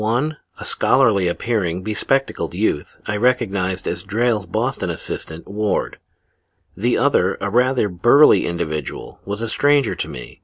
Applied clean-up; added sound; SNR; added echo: none; none; none; none.